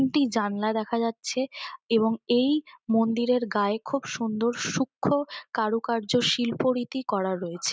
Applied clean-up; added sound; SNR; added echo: none; none; none; none.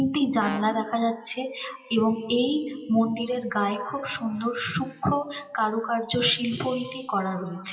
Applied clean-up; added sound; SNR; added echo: classical method WPE with log-MMSE.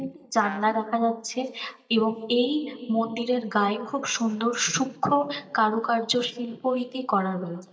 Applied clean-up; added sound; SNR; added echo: neural mask model DeepFilterNet 3.